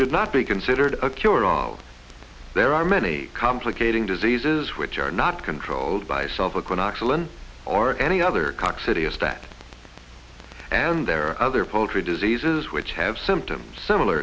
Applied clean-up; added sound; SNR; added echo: none; none; none; none.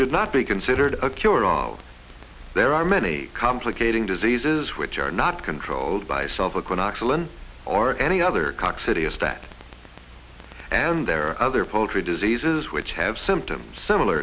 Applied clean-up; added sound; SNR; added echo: none; Bowed string instrument; 18 dB; none.